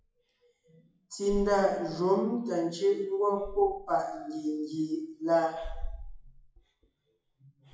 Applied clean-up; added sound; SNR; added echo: classical method WPE with log-MMSE.